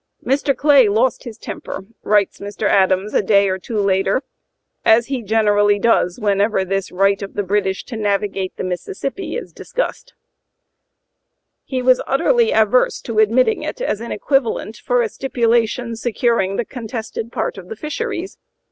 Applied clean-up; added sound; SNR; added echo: none; none; none; none.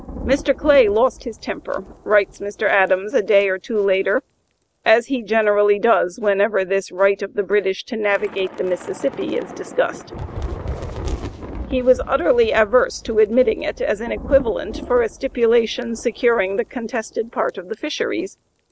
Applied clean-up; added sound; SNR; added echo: none; Thunder / Rain; 15 dB; none.